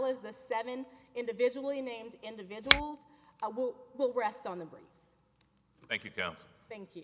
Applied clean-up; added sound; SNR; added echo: none; Finger snapping; -4 dB; none.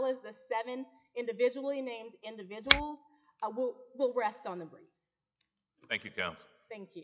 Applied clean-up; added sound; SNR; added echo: classical method log-MMSE.